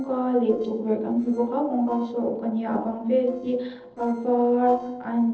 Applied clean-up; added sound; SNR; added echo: neural separator model SepFormer DNS4.